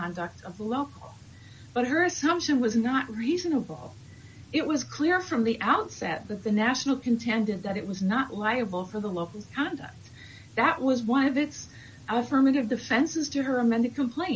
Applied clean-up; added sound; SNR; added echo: none; none; none; none.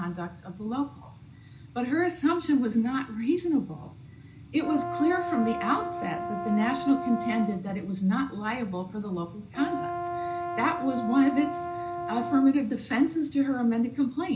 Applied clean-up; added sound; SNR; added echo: none; Brass instrument; 6 dB; reverberation time 0.4 s.